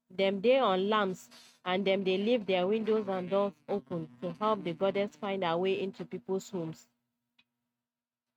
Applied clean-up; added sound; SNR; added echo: neural mask model RNNoise.